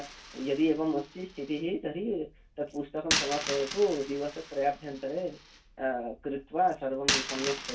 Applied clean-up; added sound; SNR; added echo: none; Coin (dropping); 6 dB; reverberation time 0.2 s.